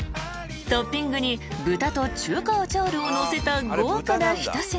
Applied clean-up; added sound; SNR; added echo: none; none; none; none.